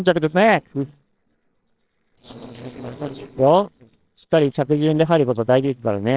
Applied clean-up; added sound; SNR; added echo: neural separator model SepFormer WHAMR!.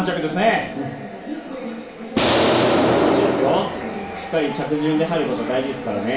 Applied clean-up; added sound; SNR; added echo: none; Explosion; -4 dB; reverberation time 0.6 s.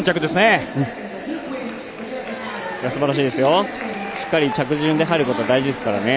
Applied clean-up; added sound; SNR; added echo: none; none; none; none.